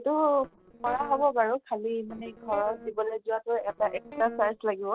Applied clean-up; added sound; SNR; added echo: neural separator model SepFormer DNS4.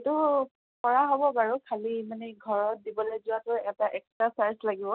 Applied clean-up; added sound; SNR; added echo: none; none; none; none.